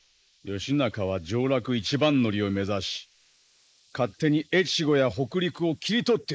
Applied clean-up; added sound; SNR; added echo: neural mask model Resemble Enhance denoiser.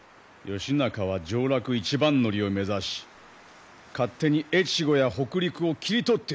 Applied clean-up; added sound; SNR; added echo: none; none; none; none.